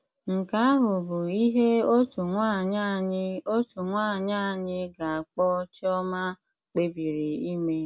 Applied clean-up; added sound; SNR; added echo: none; none; none; none.